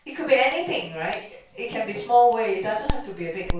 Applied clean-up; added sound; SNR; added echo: none; Scissors; 10 dB; reverberation time 0.3 s.